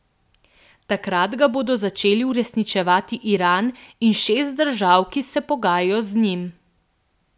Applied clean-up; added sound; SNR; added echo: none; none; none; none.